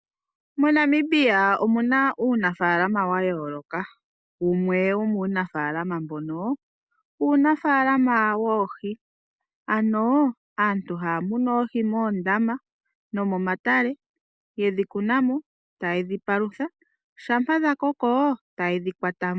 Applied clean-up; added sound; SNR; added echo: none; none; none; none.